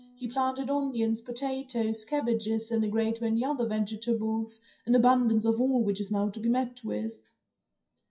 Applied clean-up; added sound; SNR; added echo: classical method WPE with log-MMSE.